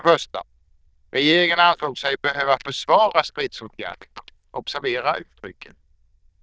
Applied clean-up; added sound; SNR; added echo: neural diffusion model UNIVERSE++.